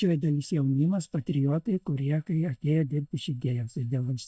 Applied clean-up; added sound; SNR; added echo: neural mask model DeepFilterNet 3.